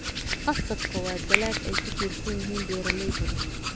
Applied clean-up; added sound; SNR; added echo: none; Hands; -2 dB; none.